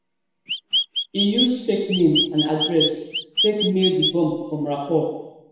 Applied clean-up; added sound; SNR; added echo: none; Chirp, tweet; 2 dB; reverberation time 1.0 s.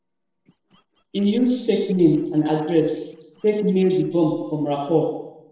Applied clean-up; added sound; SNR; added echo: neural separator model SepFormer DNS4.